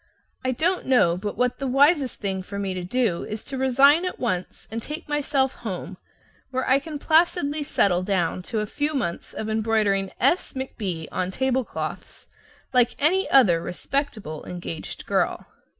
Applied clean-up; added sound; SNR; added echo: none; none; none; none.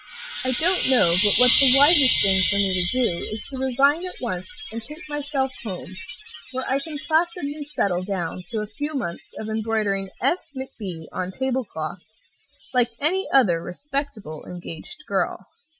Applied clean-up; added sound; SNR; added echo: classical method Wiener filter.